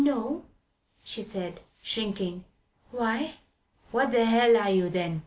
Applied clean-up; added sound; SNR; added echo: none; none; none; none.